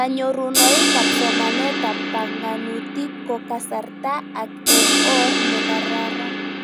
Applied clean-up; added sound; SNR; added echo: none; Crash cymbal; -5 dB; none.